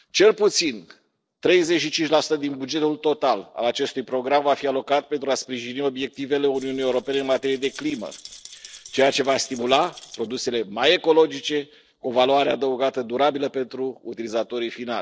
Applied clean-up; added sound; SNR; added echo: neural separator model SepFormer DNS4.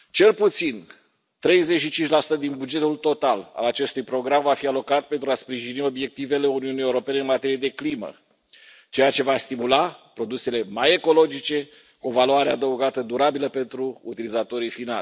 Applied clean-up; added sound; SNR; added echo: none; none; none; none.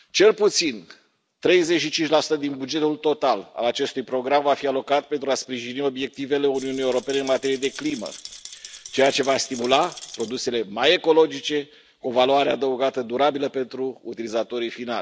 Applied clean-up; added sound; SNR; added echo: none; Rattle; 17 dB; none.